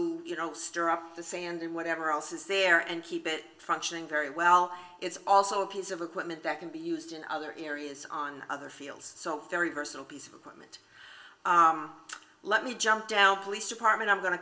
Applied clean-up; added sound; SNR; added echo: none; none; none; reverberation time 0.2 s.